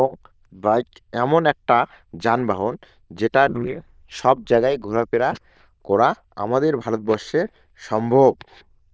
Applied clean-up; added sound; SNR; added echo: neural diffusion model UNIVERSE++.